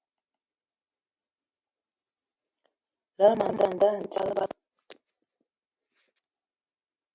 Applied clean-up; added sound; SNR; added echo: none; none; none; none.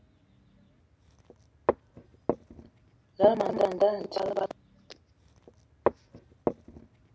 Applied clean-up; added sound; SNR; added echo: none; Walk, footsteps; 4 dB; none.